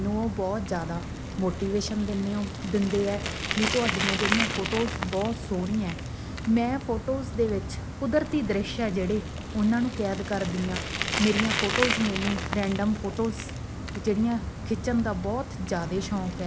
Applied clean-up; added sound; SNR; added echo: none; Bicycle; 4 dB; none.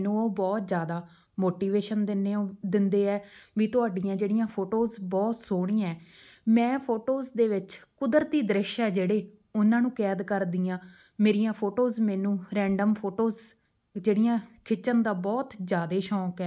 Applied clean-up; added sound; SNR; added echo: none; none; none; none.